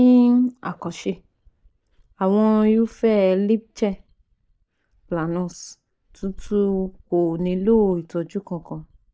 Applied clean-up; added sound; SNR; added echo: neural mask model DeepFilterNet 3.